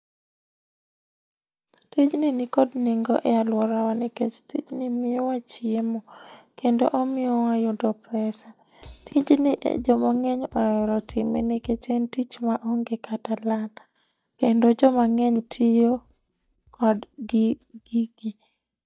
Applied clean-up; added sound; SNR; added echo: neural mask model DeepFilterNet 3.